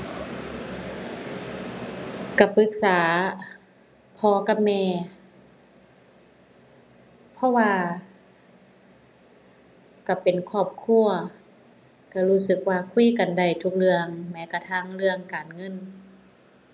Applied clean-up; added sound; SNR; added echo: none; none; none; none.